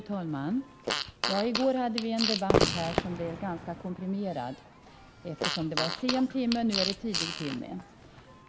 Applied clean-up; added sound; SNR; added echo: none; Fart + Crowd / Fireworks; 1 dB; none.